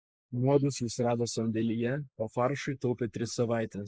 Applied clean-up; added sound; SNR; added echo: neural mask model Resemble Enhance denoiser.